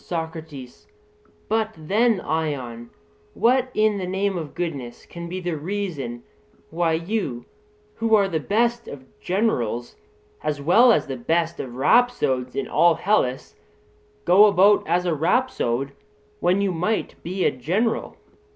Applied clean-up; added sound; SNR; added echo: none; none; none; none.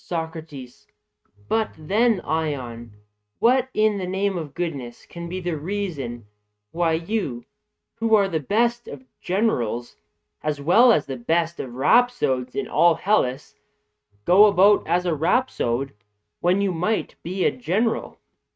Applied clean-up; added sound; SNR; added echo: neural mask model RNNoise.